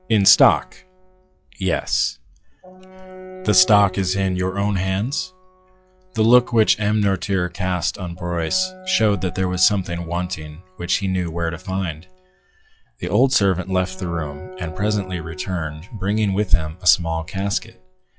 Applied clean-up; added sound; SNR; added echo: classical method log-MMSE.